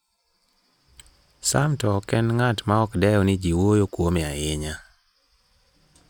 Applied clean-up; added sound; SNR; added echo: none; none; none; none.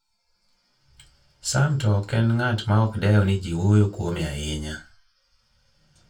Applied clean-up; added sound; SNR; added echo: none; none; none; reverberation time 0.2 s.